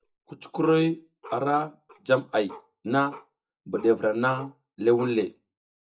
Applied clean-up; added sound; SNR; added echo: neural mask model DeepFilterNet 3.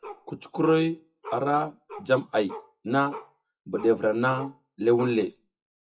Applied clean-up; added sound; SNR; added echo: classical method WPE with log-MMSE.